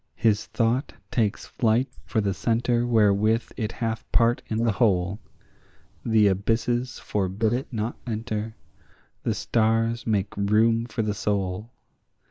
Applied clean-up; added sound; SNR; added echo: neural mask model Resemble Enhance denoiser.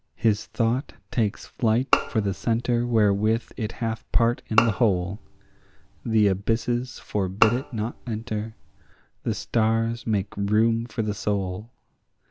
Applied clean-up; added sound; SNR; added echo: none; Bowed string instrument; 6 dB; none.